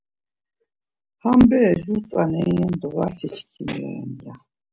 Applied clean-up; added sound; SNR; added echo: none; none; none; none.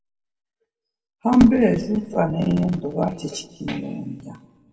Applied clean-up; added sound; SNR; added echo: none; none; none; reverberation time 1.0 s.